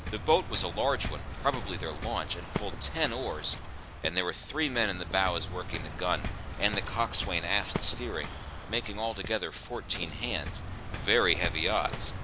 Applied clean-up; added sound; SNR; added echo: none; Waves, surf; 5 dB; none.